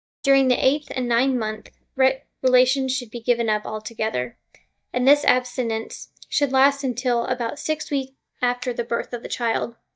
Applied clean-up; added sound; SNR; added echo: neural mask model DeepFilterNet 3.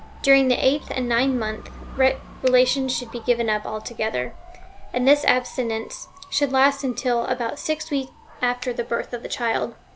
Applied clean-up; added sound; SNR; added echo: none; Motorcycle / Dog + Finger snapping; 18 dB; none.